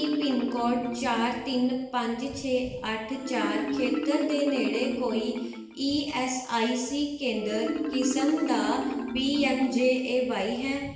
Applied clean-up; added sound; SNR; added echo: none; Marimba, xylophone; 5 dB; reverberation time 0.9 s.